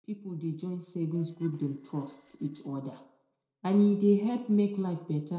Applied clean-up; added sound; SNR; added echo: neural separator model SepFormer DNS4.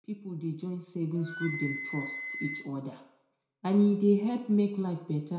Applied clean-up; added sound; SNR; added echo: none; Wind instrument, woodwind instrument; 12 dB; reverberation time 0.6 s.